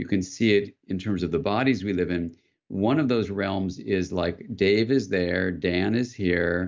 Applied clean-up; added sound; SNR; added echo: none; none; none; none.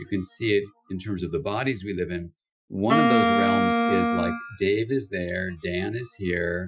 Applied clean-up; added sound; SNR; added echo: classical method Wiener filter.